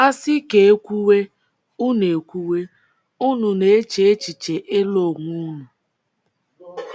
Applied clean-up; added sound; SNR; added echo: none; none; none; none.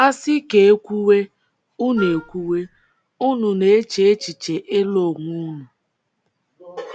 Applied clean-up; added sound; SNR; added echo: none; Wind instrument, woodwind instrument; 15 dB; none.